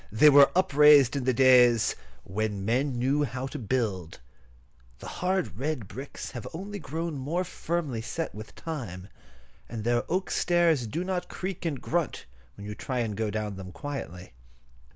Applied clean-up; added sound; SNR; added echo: none; none; none; none.